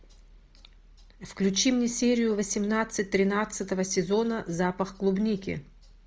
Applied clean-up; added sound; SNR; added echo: none; none; none; none.